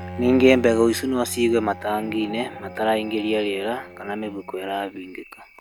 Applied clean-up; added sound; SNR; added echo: none; Bowed string instrument; 15 dB; none.